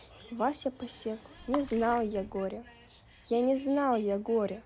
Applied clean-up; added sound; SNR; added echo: none; Water / Splash, splatter; 14 dB; none.